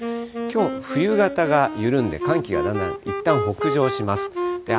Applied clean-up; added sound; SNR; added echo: none; Wind instrument, woodwind instrument; 4 dB; none.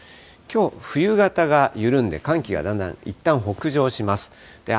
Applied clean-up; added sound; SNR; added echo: none; none; none; none.